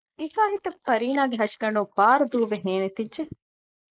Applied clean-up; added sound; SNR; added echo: neural mask model Resemble Enhance denoiser.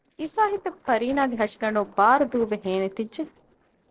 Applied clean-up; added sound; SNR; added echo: neural separator model SepFormer DNS4.